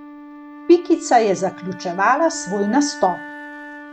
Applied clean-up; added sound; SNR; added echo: none; Wind instrument, woodwind instrument; 16 dB; none.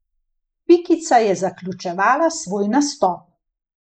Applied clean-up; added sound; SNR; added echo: neural mask model Resemble Enhance denoiser.